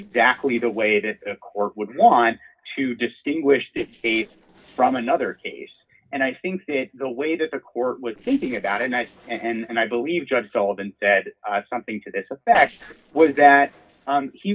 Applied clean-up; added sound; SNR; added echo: neural separator model SepFormer DNS4.